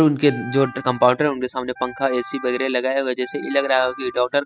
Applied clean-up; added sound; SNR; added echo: classical method spectral subtraction.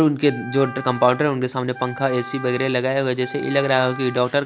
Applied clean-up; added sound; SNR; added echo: none; Wind instrument, woodwind instrument; 15 dB; none.